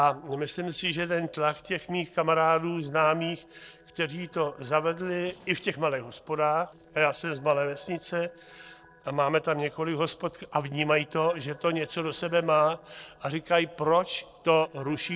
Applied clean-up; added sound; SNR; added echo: neural separator model SepFormer DNS4.